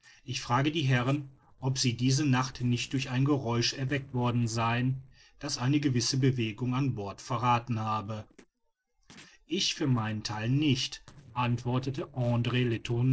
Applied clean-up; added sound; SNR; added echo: neural separator model SepFormer DNS4.